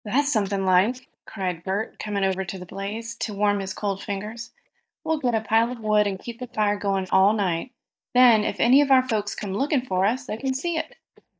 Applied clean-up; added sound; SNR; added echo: neural mask model DeepFilterNet 3.